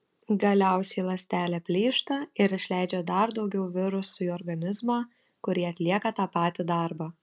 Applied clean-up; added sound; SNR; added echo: none; none; none; none.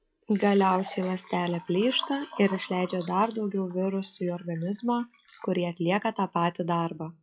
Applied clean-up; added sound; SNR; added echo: classical method log-MMSE.